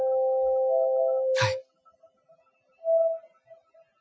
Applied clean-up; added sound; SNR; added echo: classical method Wiener filter.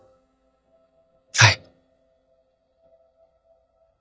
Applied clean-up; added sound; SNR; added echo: neural mask model DeepFilterNet 3.